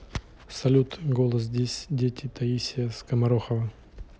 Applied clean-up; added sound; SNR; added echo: none; none; none; none.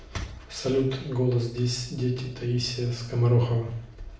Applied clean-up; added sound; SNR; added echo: none; none; none; reverberation time 0.5 s.